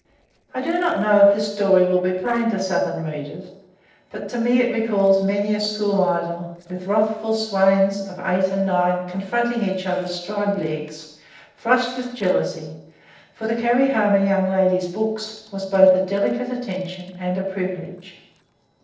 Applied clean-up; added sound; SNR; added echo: neural separator model SepFormer DNS4.